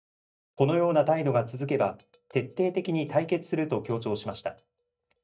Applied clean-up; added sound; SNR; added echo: neural mask model DeepFilterNet 3.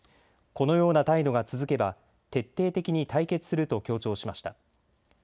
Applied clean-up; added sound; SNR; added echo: none; none; none; none.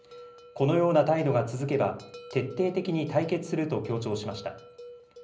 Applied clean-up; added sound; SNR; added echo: none; Bell; 20 dB; reverberation time 0.5 s.